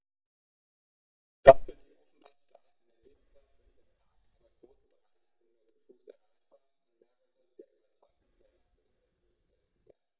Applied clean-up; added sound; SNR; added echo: neural mask model DeepFilterNet 3.